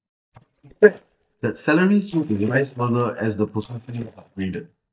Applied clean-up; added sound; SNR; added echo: neural mask model DeepFilterNet 3.